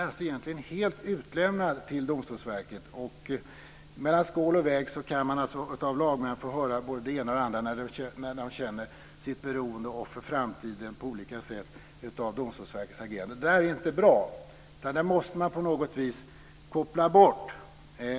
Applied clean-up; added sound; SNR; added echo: none; none; none; none.